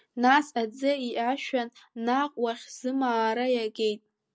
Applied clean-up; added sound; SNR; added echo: none; none; none; none.